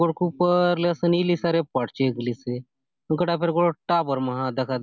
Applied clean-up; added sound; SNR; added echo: none; none; none; none.